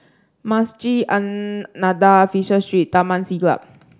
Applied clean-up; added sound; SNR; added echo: none; none; none; none.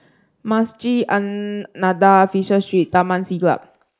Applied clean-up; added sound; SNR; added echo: neural mask model Resemble Enhance denoiser.